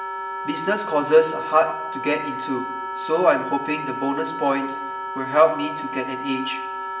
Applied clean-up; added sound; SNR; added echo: none; Wind instrument, woodwind instrument; 7 dB; reverberation time 1.0 s.